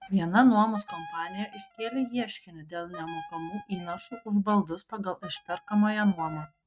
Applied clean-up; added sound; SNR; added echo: neural mask model RNNoise.